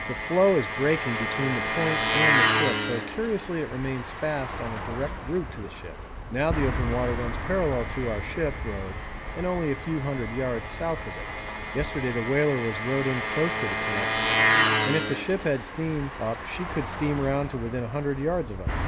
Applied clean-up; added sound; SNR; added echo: none; Engine; 0 dB; none.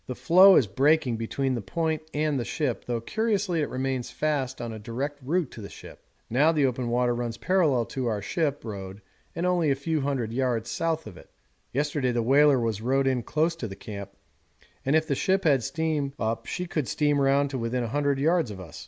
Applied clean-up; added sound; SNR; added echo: none; none; none; none.